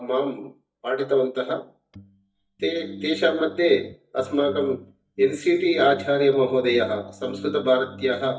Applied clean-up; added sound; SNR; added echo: neural mask model DeepFilterNet 3.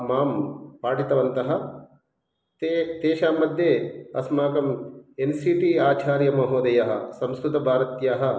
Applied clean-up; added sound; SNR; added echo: none; none; none; none.